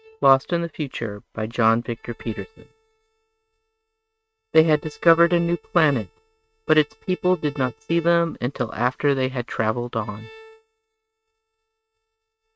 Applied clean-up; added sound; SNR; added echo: neural mask model RNNoise.